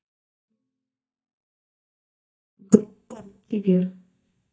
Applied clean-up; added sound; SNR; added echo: neural mask model DeepFilterNet 3.